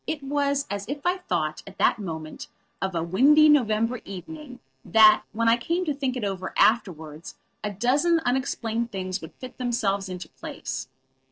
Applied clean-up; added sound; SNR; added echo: neural separator model SepFormer DNS4.